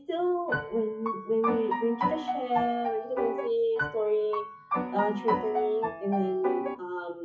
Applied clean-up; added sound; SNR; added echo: classical method WPE with log-MMSE.